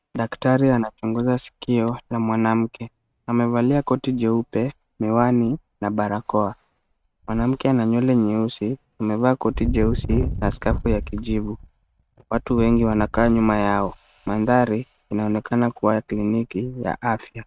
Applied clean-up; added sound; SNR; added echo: neural mask model RNNoise.